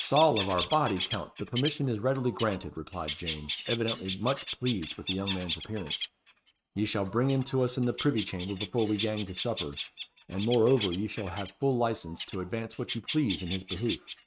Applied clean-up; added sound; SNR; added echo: neural mask model RNNoise.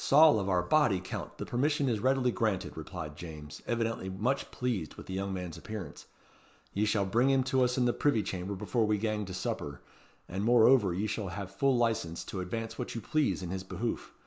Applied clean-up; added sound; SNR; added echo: none; none; none; none.